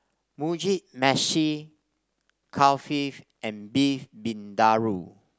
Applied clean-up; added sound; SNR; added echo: none; none; none; none.